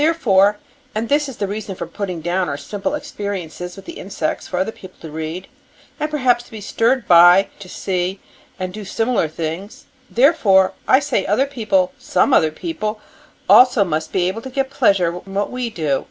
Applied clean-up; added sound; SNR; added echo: none; none; none; none.